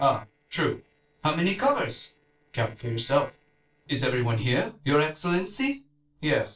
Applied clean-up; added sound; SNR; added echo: neural separator model SepFormer DNS4.